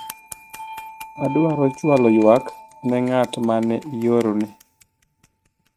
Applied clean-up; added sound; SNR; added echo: neural mask model RNNoise.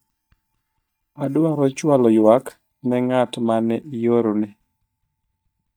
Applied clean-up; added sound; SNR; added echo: neural mask model DeepFilterNet 3.